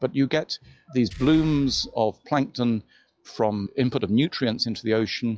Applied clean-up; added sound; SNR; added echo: classical method log-MMSE.